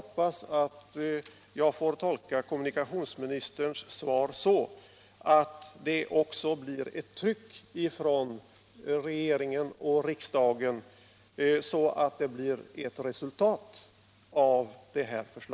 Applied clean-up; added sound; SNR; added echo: none; none; none; none.